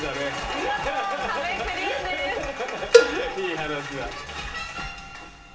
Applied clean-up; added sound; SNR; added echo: none; Cowbell; -4 dB; reverberation time 0.3 s.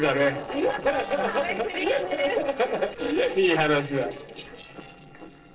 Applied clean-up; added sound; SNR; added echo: neural separator model SepFormer DNS4.